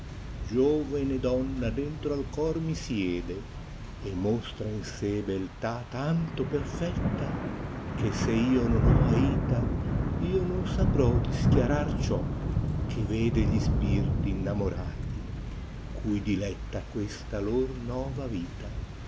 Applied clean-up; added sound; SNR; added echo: none; Thunder / Rain; -1 dB; none.